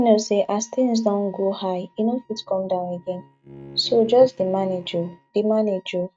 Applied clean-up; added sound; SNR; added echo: neural mask model RNNoise.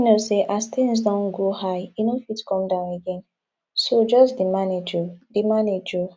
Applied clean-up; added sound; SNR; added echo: none; none; none; none.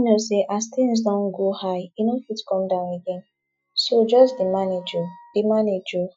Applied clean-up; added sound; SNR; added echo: classical method Wiener filter.